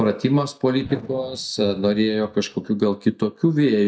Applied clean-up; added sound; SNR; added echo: neural mask model DeepFilterNet 3.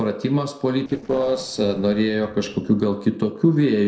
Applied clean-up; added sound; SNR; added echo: neural separator model SepFormer DNS4.